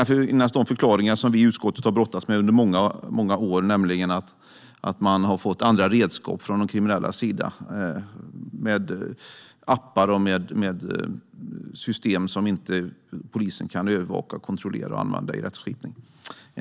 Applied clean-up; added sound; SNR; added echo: none; none; none; none.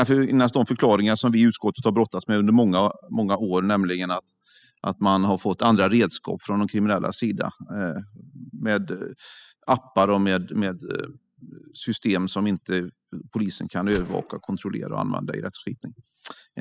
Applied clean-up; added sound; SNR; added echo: classical method spectral subtraction.